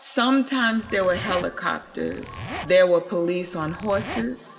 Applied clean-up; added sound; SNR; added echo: none; Zipper (clothing); 13 dB; reverberation time 2.8 s.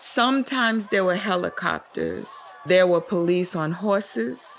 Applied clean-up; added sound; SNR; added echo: none; none; none; none.